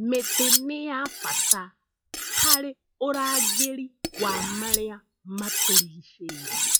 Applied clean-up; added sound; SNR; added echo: classical method log-MMSE.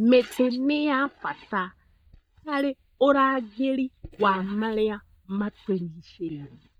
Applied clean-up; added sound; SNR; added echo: neural mask model DeepFilterNet 3.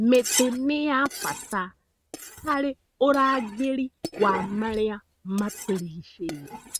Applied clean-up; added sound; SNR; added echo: neural mask model RNNoise.